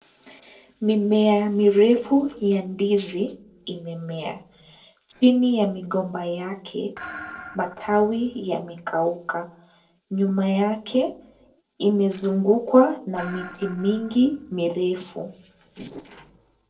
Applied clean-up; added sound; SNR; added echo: neural separator model SepFormer DNS4.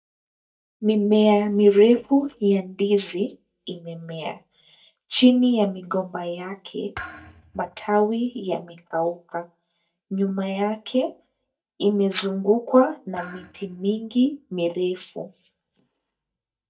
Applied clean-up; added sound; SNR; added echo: neural mask model DeepFilterNet 3.